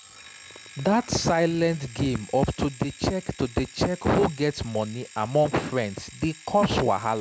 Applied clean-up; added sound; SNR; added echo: none; Alarm; 15 dB; none.